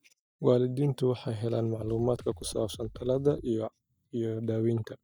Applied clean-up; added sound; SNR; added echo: neural mask model DeepFilterNet 3.